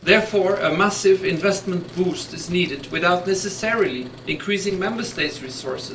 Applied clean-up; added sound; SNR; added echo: none; Truck; 18 dB; reverberation time 0.3 s.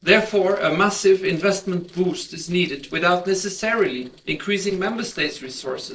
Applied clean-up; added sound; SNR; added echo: neural separator model SepFormer DNS4.